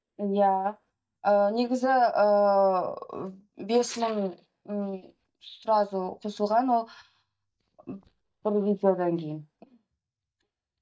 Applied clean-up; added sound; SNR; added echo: neural mask model DeepFilterNet 3.